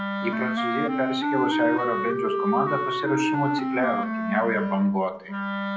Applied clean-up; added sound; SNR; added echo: none; Wind instrument, woodwind instrument; -1 dB; reverberation time 0.5 s.